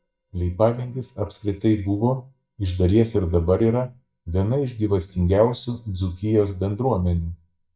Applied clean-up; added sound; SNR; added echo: neural mask model DeepFilterNet 3.